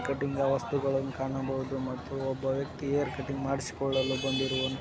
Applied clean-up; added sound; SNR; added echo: none; none; none; none.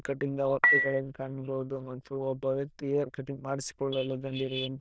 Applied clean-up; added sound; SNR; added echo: neural diffusion model UNIVERSE++.